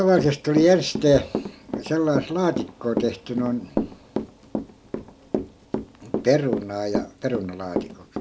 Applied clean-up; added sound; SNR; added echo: none; Walk, footsteps / Run; 7 dB; none.